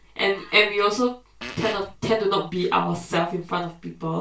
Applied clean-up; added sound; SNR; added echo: none; Fart; 11 dB; reverberation time 0.2 s.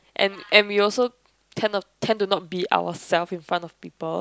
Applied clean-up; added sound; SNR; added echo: none; none; none; none.